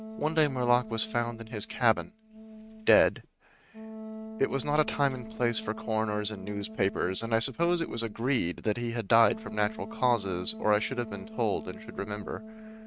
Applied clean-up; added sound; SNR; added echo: neural mask model RNNoise.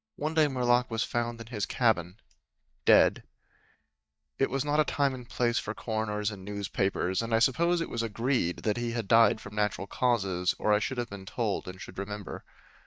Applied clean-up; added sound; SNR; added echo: neural mask model DeepFilterNet 3.